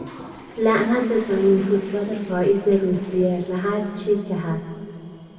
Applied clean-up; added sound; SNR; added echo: none; Toilet flush; 19 dB; reverberation time 2.1 s.